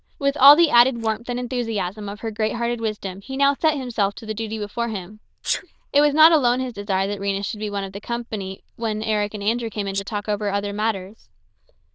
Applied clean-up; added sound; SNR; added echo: neural diffusion model UNIVERSE++.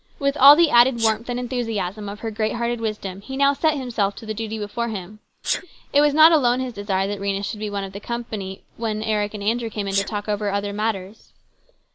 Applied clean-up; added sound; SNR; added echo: neural mask model Resemble Enhance denoiser.